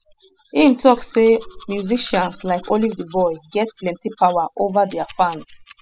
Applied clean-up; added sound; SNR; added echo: classical method spectral subtraction.